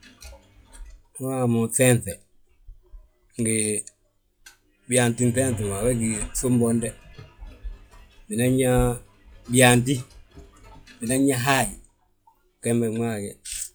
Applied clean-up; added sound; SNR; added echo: classical method log-MMSE.